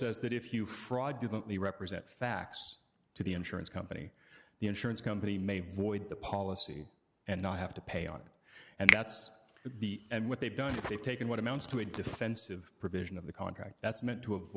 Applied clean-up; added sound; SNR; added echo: none; Finger snapping; -3 dB; none.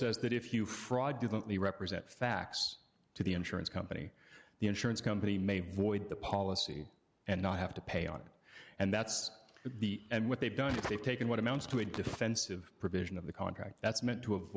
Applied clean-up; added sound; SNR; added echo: none; none; none; none.